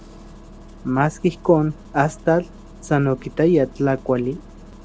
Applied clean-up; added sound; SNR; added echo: none; Engine starting; 19 dB; none.